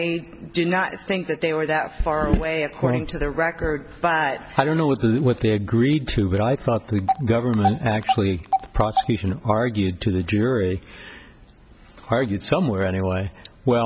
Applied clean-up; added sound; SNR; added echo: none; Telephone; 4 dB; none.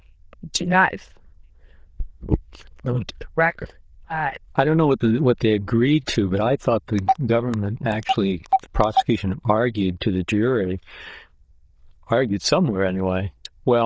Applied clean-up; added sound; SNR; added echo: neural diffusion model UNIVERSE++.